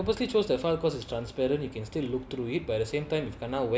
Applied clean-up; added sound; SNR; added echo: none; none; none; none.